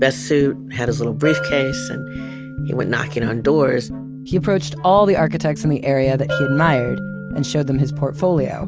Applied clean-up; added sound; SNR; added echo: none; Bell; 14 dB; none.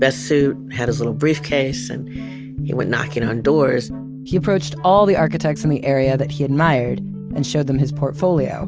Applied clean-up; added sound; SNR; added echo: none; none; none; none.